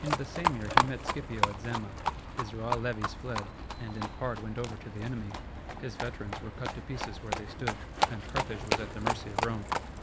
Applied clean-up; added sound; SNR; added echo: none; Livestock, farm animals, working animals; -4 dB; none.